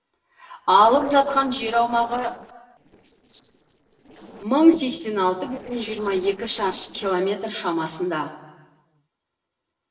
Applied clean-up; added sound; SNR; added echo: neural separator model SepFormer DNS4.